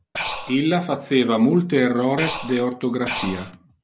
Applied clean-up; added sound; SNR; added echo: none; Breathing; 7 dB; none.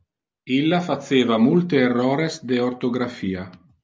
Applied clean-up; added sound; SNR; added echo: none; none; none; none.